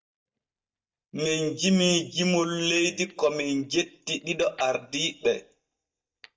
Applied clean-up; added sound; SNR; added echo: neural mask model DeepFilterNet 3.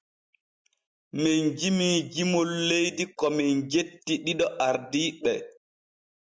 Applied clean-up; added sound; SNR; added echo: none; none; none; none.